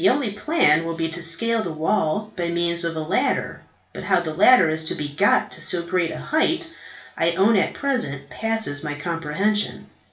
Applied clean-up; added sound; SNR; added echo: none; none; none; reverberation time 0.3 s.